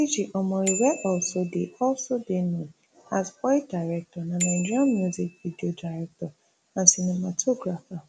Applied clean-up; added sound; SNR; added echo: none; Bicycle bell; 13 dB; none.